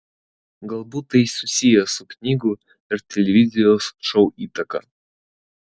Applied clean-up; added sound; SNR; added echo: none; none; none; none.